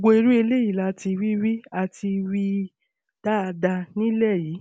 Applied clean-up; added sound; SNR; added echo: none; none; none; none.